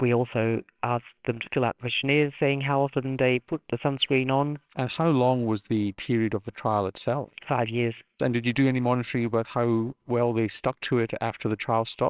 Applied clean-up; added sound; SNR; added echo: neural separator model SepFormer WHAMR!.